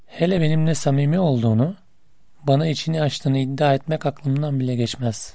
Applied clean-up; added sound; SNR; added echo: none; none; none; none.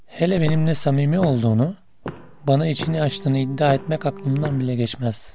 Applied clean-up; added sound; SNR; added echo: none; Walk, footsteps + Bowed string instrument; 15 dB; none.